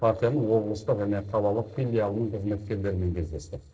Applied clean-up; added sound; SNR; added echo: neural separator model SepFormer DNS4.